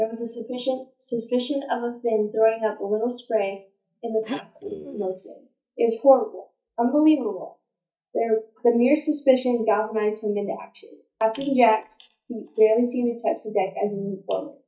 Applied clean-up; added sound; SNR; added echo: neural mask model DeepFilterNet 3.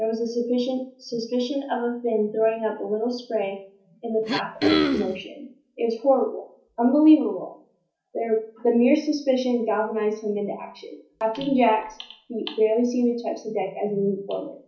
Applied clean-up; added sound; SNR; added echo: none; Cough; -1 dB; reverberation time 0.4 s.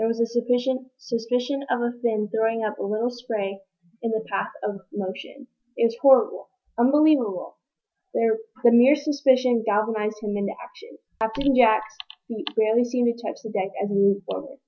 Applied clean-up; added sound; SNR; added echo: none; none; none; none.